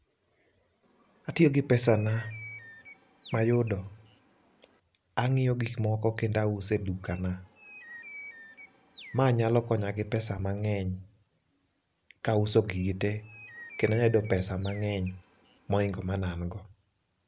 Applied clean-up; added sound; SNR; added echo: none; Bird; 19 dB; none.